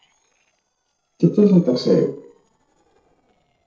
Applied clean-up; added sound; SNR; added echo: neural separator model SepFormer DNS4.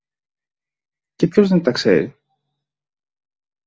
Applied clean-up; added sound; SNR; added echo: none; none; none; none.